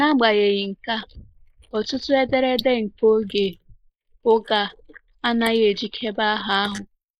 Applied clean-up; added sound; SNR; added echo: neural mask model Resemble Enhance denoiser.